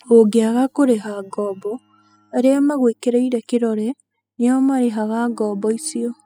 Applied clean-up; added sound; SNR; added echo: classical method spectral subtraction.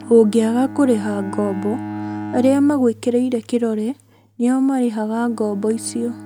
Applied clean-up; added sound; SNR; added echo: none; Bowed string instrument; 14 dB; none.